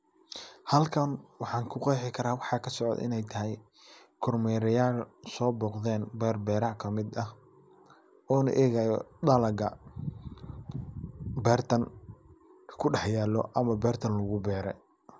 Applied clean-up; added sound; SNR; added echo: none; none; none; none.